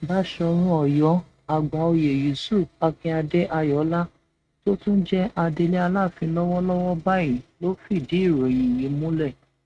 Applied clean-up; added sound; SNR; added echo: neural mask model RNNoise.